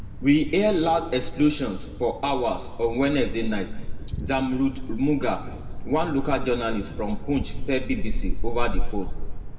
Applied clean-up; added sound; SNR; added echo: none; Thunder; 1 dB; reverberation time 1.6 s.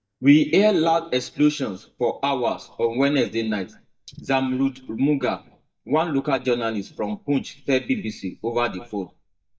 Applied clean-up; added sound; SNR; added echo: neural mask model DeepFilterNet 3.